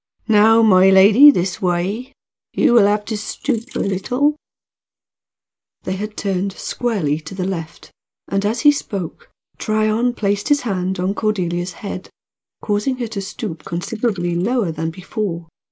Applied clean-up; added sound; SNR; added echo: neural mask model Resemble Enhance denoiser.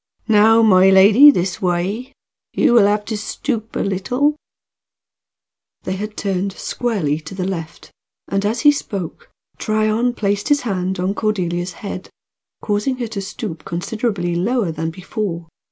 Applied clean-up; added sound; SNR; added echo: none; none; none; none.